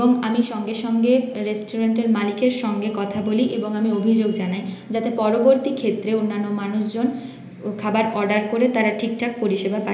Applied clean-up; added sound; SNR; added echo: none; none; none; reverberation time 1.0 s.